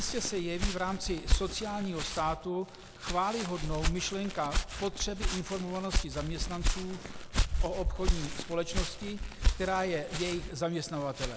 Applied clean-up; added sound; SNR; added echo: none; Walk, footsteps; -2 dB; none.